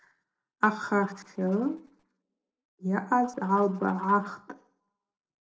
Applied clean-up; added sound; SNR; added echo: neural separator model SepFormer DNS4.